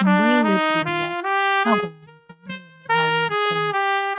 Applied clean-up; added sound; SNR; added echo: neural mask model RNNoise.